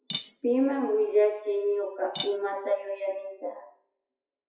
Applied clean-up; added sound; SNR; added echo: classical method WPE with log-MMSE.